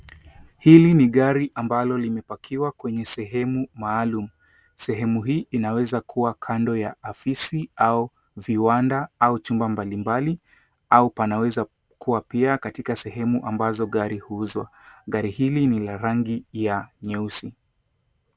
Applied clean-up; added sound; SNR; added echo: none; none; none; none.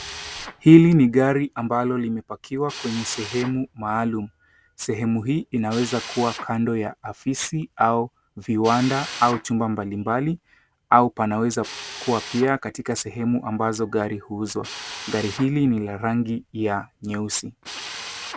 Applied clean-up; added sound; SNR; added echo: none; Drill; 17 dB; none.